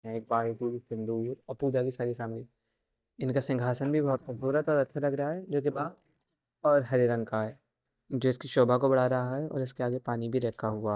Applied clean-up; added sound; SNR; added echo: neural mask model DeepFilterNet 3.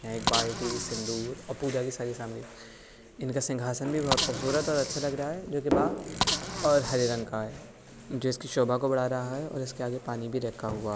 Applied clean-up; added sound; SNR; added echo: none; Bicycle; 4 dB; none.